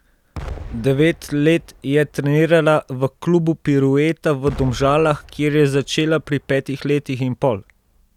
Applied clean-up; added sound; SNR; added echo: none; Explosion; 19 dB; none.